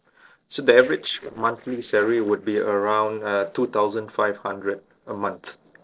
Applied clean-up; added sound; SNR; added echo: neural separator model SepFormer DNS4.